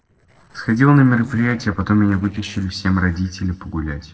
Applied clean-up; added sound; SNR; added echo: neural separator model SepFormer DNS4.